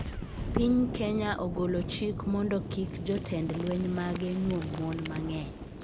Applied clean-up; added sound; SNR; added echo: none; Boom; 6 dB; none.